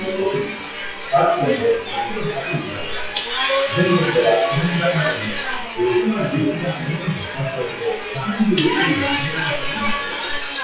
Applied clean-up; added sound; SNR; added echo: classical method WPE with log-MMSE.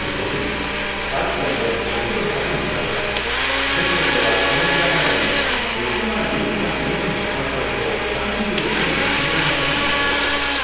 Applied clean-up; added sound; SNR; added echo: none; Domestic sounds, home sounds; -4 dB; reverberation time 2.2 s.